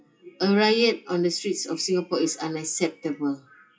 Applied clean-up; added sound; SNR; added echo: classical method WPE with log-MMSE.